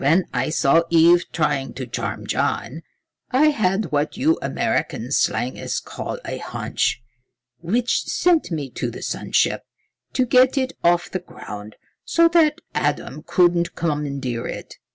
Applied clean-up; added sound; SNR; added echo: none; none; none; none.